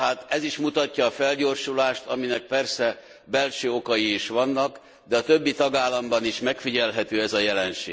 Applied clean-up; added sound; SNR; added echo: none; none; none; none.